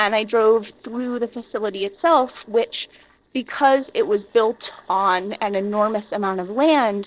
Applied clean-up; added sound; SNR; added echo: neural separator model SepFormer DNS4.